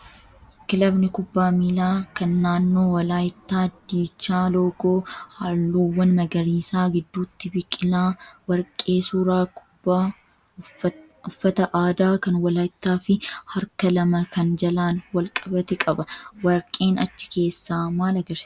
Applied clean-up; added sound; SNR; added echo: none; none; none; none.